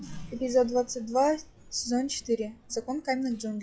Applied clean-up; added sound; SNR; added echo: classical method log-MMSE.